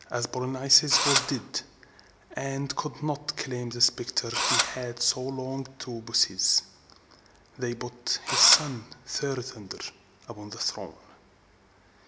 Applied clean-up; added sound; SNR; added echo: none; Engine / Drill; -2 dB; none.